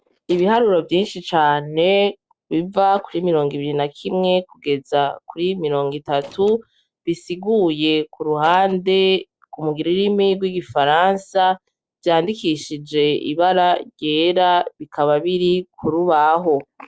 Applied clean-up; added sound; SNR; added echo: neural separator model SepFormer DNS4.